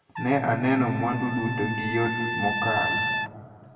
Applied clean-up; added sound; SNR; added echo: none; Trumpet; 4 dB; reverberation time 1.9 s.